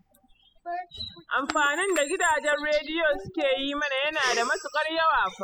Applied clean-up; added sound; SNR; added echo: classical method spectral subtraction.